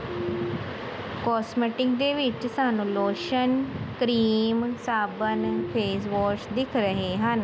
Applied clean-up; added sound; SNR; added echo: none; none; none; none.